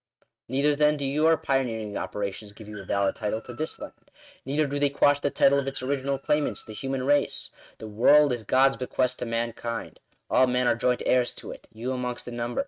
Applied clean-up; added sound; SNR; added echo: neural mask model RNNoise.